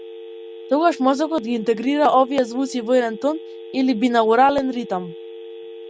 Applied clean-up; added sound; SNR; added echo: none; Telephone; 16 dB; none.